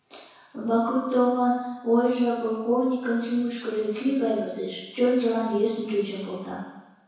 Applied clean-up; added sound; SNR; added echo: none; none; none; reverberation time 1.0 s.